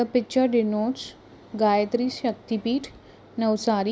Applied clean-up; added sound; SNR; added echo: none; none; none; none.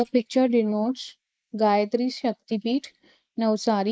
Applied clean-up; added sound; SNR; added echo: neural mask model Resemble Enhance denoiser.